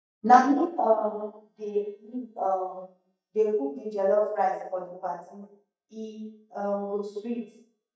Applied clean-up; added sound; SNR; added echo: neural mask model DeepFilterNet 3.